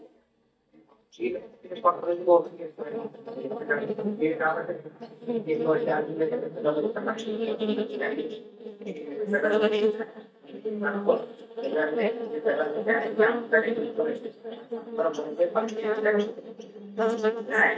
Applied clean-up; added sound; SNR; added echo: neural mask model DeepFilterNet 3.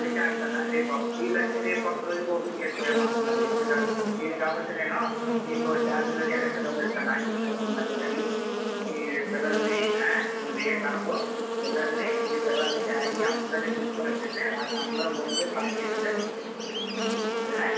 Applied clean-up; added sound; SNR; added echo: none; Buzz; -3 dB; reverberation time 0.9 s.